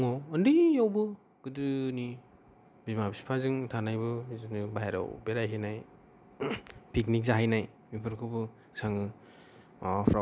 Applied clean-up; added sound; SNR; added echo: none; none; none; none.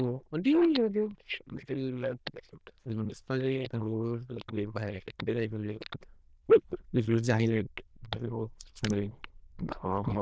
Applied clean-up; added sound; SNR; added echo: neural diffusion model UNIVERSE++.